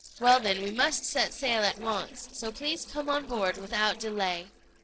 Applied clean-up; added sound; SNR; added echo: neural separator model SepFormer DNS4.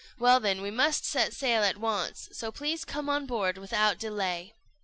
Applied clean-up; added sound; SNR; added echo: none; none; none; none.